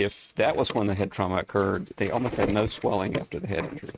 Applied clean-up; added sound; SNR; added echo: neural mask model RNNoise.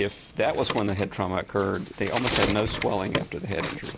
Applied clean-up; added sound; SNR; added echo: none; Bird; 6 dB; none.